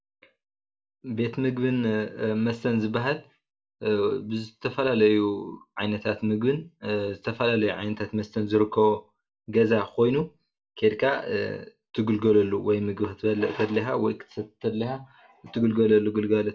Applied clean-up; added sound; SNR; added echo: none; none; none; reverberation time 0.2 s.